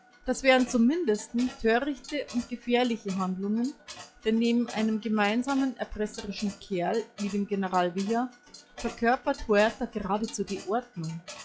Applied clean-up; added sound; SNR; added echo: classical method log-MMSE.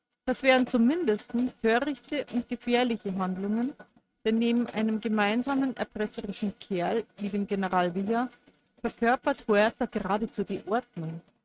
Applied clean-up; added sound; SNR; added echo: neural mask model RNNoise.